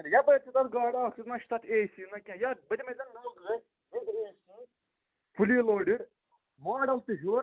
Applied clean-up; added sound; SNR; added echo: none; none; none; none.